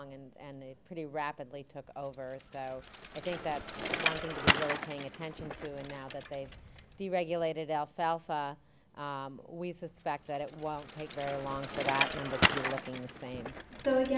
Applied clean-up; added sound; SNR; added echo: none; Bicycle; 0 dB; none.